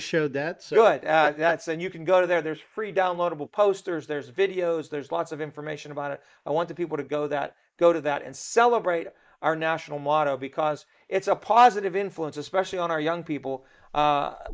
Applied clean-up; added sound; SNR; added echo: neural mask model Resemble Enhance denoiser.